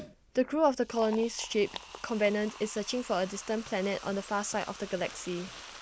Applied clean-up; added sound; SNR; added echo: none; Liquid; 16 dB; none.